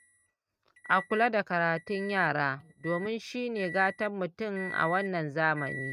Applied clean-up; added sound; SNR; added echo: neural mask model RNNoise.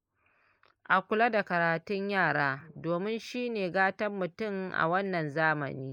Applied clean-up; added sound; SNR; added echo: neural mask model Resemble Enhance denoiser.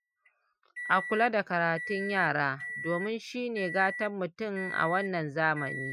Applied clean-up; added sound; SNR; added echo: classical method Wiener filter.